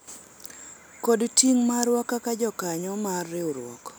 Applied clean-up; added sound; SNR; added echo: none; none; none; none.